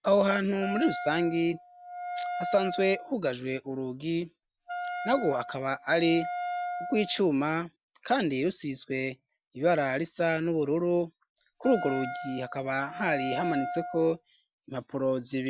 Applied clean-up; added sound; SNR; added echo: none; Wind instrument, woodwind instrument; 8 dB; none.